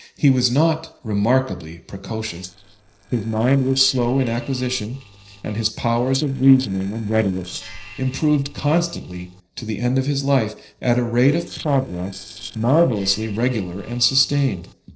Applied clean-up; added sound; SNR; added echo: neural separator model SepFormer DNS4.